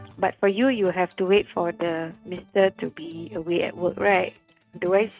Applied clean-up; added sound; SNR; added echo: neural mask model RNNoise.